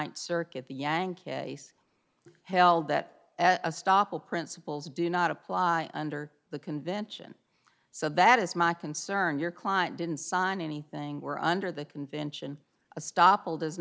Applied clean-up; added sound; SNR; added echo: none; none; none; none.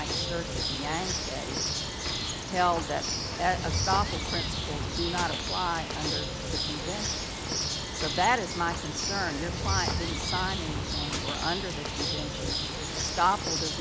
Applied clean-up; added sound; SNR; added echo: none; Bird; -1 dB; none.